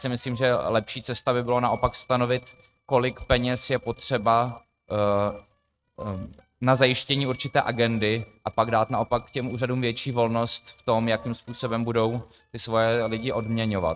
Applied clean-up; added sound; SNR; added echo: neural mask model RNNoise.